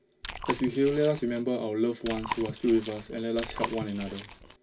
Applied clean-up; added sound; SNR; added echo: none; Chewing, mastication; 9 dB; reverberation time 0.1 s.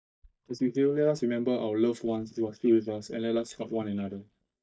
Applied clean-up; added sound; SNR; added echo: neural mask model DeepFilterNet 3.